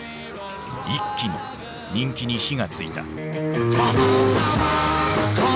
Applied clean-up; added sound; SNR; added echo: none; Sliding door / Doorbell; 12 dB; none.